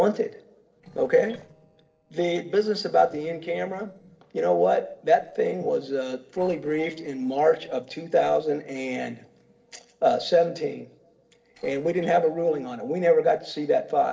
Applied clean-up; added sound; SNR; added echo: neural separator model SepFormer DNS4.